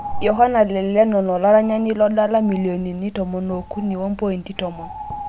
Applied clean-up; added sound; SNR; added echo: none; Bird; 18 dB; none.